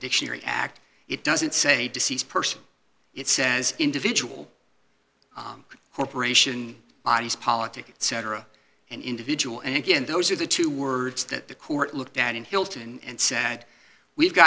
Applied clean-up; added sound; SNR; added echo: none; none; none; none.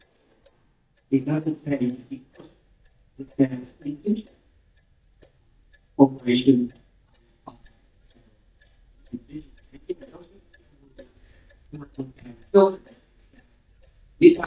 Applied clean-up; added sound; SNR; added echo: neural mask model DeepFilterNet 3.